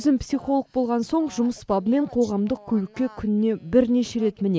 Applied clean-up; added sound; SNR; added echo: none; none; none; none.